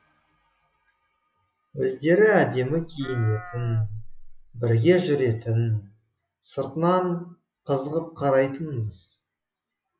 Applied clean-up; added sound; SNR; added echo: classical method log-MMSE.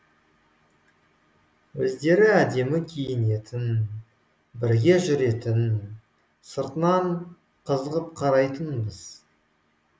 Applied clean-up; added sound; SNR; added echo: none; none; none; none.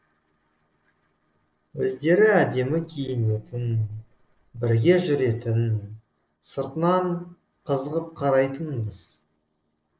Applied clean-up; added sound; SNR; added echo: neural separator model SepFormer DNS4.